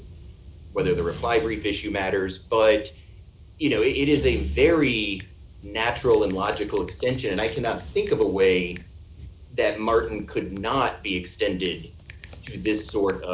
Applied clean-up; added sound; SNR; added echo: none; none; none; none.